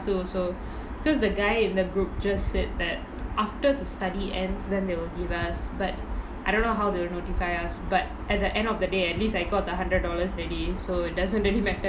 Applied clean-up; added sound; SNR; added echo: none; none; none; none.